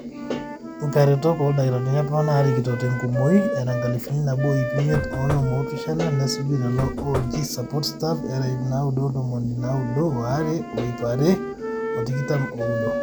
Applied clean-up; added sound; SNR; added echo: none; Knock / Wood + Wind instrument, woodwind instrument; 8 dB; none.